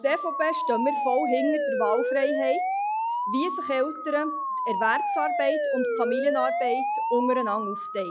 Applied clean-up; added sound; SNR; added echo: classical method log-MMSE.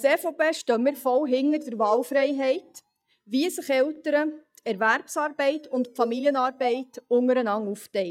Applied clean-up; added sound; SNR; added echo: neural mask model DeepFilterNet 3.